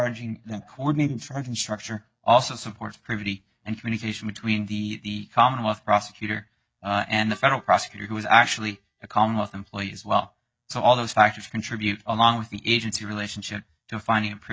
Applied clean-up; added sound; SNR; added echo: neural mask model DeepFilterNet 3.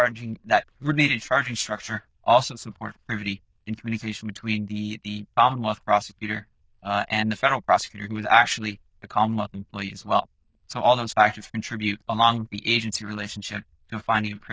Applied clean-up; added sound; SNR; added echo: neural diffusion model UNIVERSE++.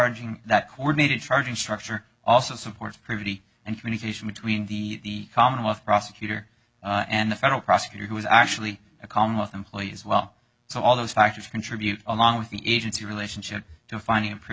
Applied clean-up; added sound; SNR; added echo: none; none; none; none.